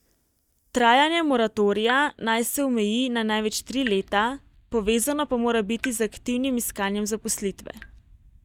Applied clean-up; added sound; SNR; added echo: neural mask model DeepFilterNet 3.